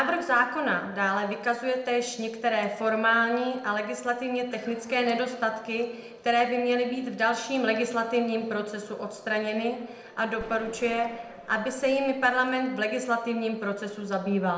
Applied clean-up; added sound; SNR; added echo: neural separator model SepFormer DNS4.